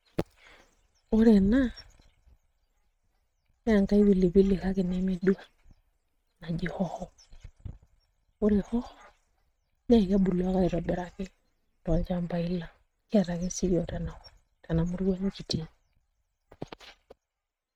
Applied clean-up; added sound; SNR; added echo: neural mask model RNNoise.